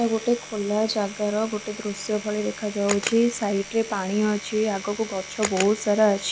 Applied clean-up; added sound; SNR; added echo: none; Camera + Domestic sounds, home sounds; 11 dB; none.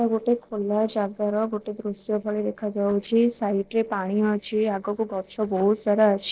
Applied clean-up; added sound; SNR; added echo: neural separator model SepFormer DNS4.